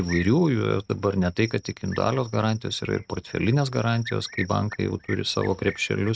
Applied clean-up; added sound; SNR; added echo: neural mask model RNNoise.